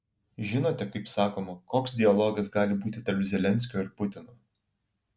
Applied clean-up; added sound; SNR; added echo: none; none; none; none.